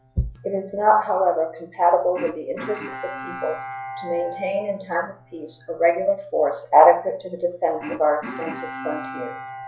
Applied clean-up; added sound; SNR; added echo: classical method log-MMSE.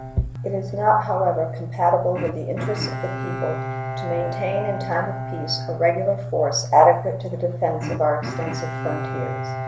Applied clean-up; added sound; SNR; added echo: none; Bowed string instrument; 11 dB; none.